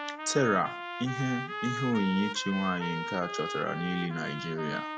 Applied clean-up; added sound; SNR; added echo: none; Trumpet; 6 dB; none.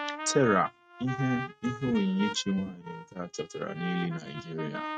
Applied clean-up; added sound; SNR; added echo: neural mask model RNNoise.